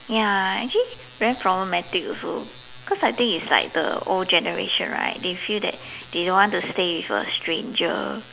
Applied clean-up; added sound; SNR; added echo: none; none; none; none.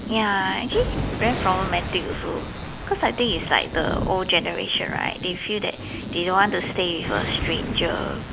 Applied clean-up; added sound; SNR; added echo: none; Thunder; 6 dB; none.